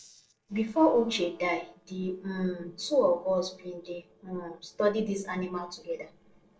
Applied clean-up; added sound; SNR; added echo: neural separator model SepFormer DNS4.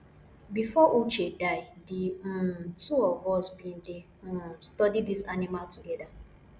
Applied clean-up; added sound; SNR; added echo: none; none; none; none.